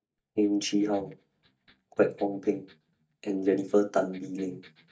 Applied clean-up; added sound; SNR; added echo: neural mask model DeepFilterNet 3.